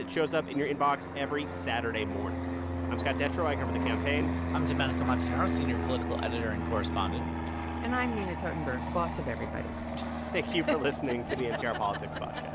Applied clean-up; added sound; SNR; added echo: none; Fixed-wing aircraft, airplane; 0 dB; none.